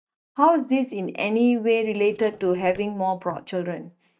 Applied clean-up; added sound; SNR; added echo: neural mask model DeepFilterNet 3.